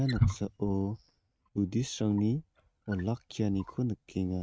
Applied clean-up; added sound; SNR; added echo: neural mask model RNNoise.